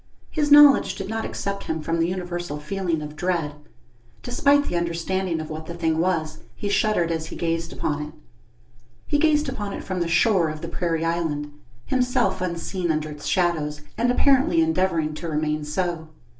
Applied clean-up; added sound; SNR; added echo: neural separator model SepFormer DNS4.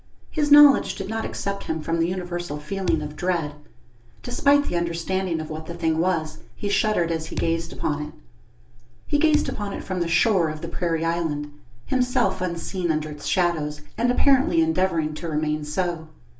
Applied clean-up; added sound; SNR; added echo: none; Thump, thud; 12 dB; reverberation time 0.3 s.